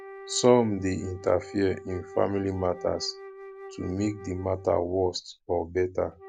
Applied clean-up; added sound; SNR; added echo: none; Wind instrument, woodwind instrument; 17 dB; none.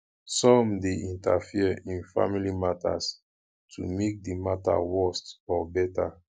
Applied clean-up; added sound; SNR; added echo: none; none; none; none.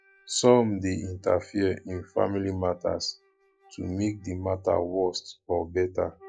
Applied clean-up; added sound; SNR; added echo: classical method log-MMSE.